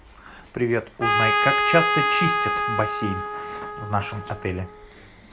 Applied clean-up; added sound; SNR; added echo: none; Trumpet; -2 dB; none.